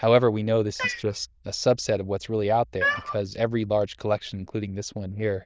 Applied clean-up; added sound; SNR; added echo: neural diffusion model UNIVERSE++.